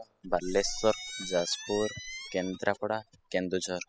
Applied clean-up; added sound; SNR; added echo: classical method spectral subtraction.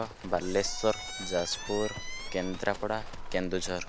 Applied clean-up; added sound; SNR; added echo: none; Livestock, farm animals, working animals + Squeak; 6 dB; none.